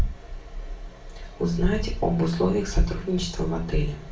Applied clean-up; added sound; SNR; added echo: none; none; none; reverberation time 0.3 s.